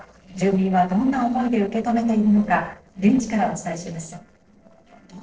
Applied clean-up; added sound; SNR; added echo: neural separator model SepFormer DNS4.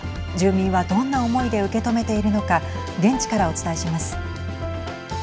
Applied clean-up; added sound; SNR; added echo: none; none; none; none.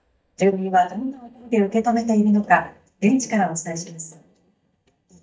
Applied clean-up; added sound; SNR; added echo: neural mask model DeepFilterNet 3.